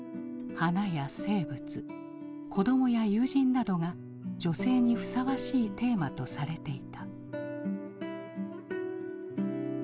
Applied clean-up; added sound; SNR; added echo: none; none; none; none.